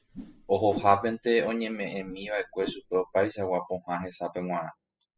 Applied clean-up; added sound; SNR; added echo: classical method spectral subtraction.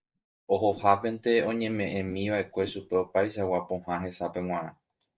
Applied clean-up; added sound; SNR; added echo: neural mask model DeepFilterNet 3.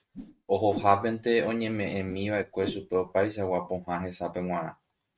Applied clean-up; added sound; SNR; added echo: neural mask model RNNoise.